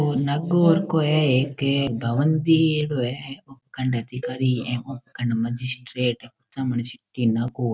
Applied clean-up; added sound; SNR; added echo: neural mask model RNNoise.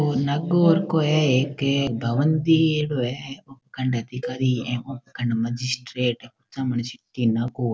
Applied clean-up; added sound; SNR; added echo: none; Cowbell; 18 dB; none.